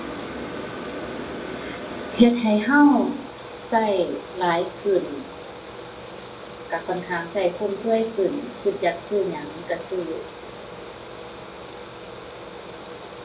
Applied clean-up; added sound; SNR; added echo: none; Mechanical fan; 12 dB; reverberation time 0.2 s.